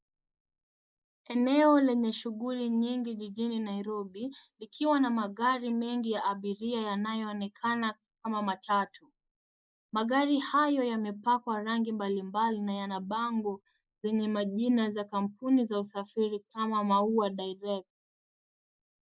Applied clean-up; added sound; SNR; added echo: neural mask model Resemble Enhance denoiser.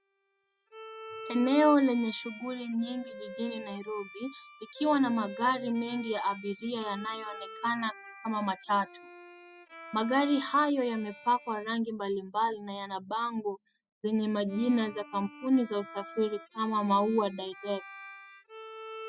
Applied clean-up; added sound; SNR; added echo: classical method spectral subtraction.